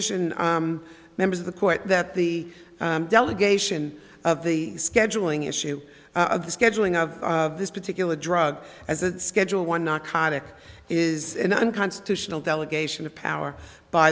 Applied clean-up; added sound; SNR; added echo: none; none; none; none.